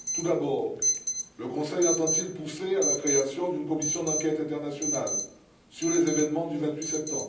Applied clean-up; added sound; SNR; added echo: none; Alarm; 4 dB; reverberation time 0.6 s.